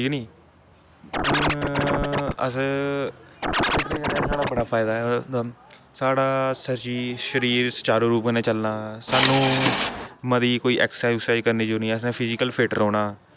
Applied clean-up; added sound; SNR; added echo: none; Scratching (performance technique) + Subway, metro, underground / Engine; 0 dB; none.